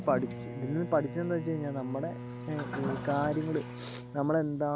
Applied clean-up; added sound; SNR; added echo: none; Bowed string instrument + Toilet flush; 8 dB; none.